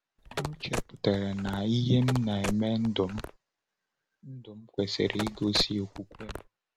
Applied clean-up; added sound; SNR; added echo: none; Telephone; 8 dB; none.